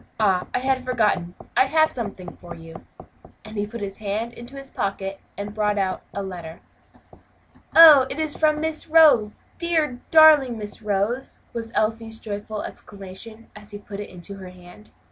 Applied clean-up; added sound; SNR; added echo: none; none; none; none.